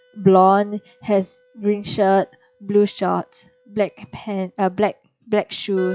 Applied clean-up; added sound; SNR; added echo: classical method log-MMSE.